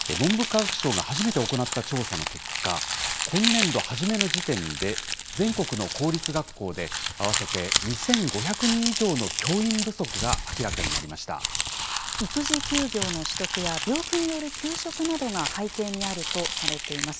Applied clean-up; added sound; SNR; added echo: none; Crumpling, crinkling; 1 dB; none.